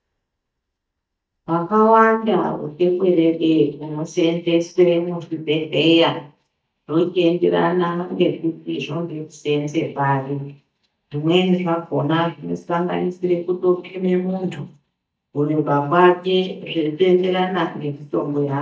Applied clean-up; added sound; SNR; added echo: neural mask model DeepFilterNet 3.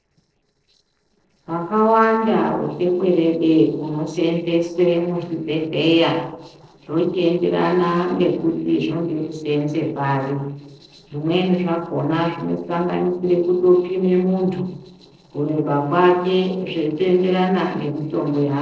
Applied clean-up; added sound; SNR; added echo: neural separator model SepFormer DNS4.